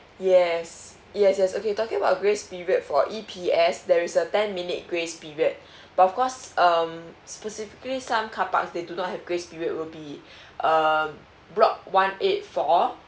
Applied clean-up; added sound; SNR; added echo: none; none; none; none.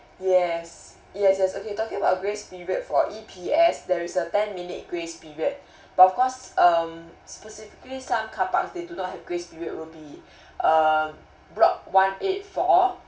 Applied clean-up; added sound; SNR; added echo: none; none; none; reverberation time 0.2 s.